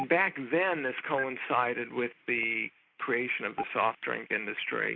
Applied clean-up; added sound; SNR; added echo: neural mask model Resemble Enhance denoiser.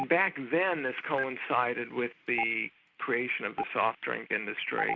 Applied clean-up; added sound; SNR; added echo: none; Stream; 11 dB; none.